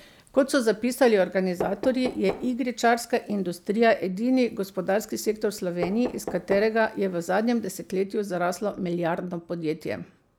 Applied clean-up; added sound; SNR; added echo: none; Knock; 15 dB; none.